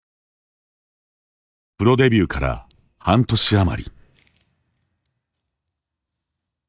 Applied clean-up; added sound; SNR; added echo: neural mask model DeepFilterNet 3.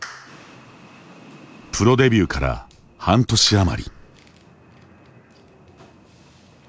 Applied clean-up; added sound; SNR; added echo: none; Clapping; 20 dB; none.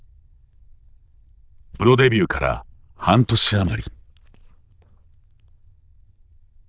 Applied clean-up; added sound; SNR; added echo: neural diffusion model UNIVERSE++.